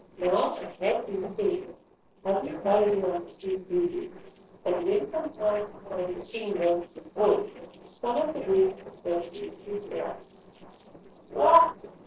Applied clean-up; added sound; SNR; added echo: neural separator model SepFormer DNS4.